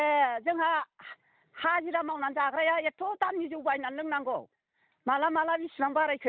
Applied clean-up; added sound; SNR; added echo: none; none; none; none.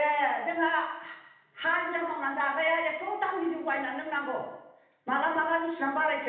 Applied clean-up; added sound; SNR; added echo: none; none; none; reverberation time 0.9 s.